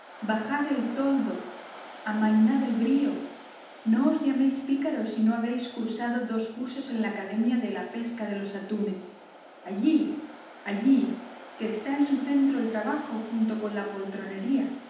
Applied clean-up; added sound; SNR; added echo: none; Waves, surf; 19 dB; reverberation time 0.8 s.